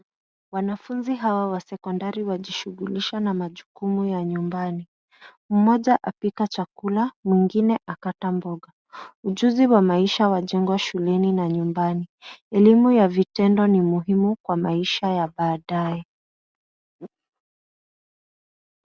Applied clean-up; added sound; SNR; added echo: none; none; none; none.